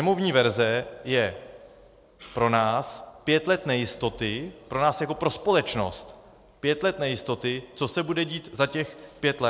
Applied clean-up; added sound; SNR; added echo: none; none; none; none.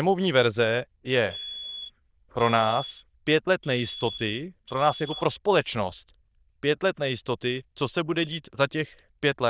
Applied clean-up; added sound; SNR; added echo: neural diffusion model UNIVERSE++.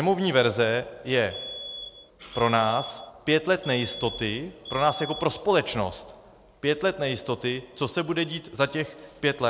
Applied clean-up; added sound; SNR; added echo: none; Alarm; 13 dB; none.